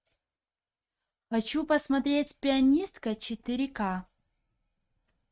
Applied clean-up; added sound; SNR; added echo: neural mask model RNNoise.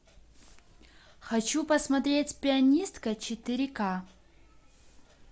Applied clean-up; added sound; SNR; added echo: none; none; none; none.